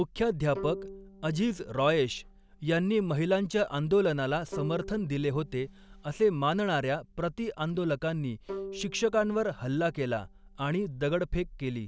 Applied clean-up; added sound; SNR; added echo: none; Bowed string instrument; 17 dB; none.